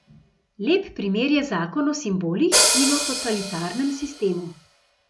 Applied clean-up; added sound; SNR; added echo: none; Hi-hat; 2 dB; none.